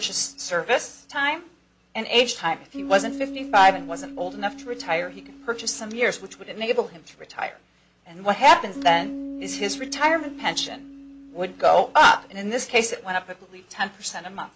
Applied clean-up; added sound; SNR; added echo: none; Bass guitar; 15 dB; none.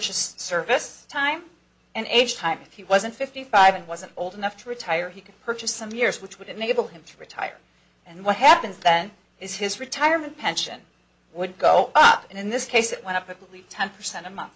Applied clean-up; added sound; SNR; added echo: none; none; none; none.